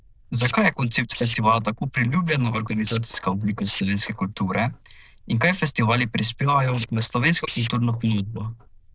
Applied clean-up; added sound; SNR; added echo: neural diffusion model UNIVERSE++.